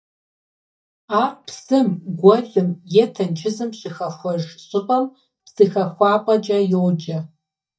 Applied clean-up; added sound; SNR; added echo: neural mask model DeepFilterNet 3.